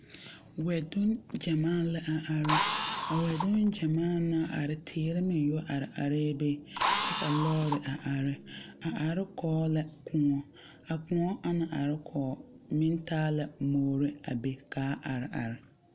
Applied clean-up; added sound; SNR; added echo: none; Drill; 3 dB; none.